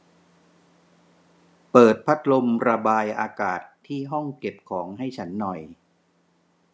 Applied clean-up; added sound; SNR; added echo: none; none; none; none.